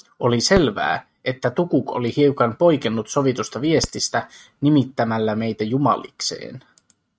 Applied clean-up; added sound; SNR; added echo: neural mask model RNNoise.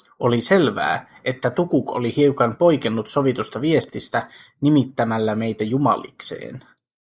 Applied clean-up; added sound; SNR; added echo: neural mask model Resemble Enhance denoiser.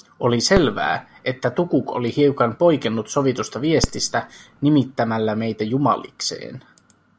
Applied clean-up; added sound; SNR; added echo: none; Fireworks; 14 dB; none.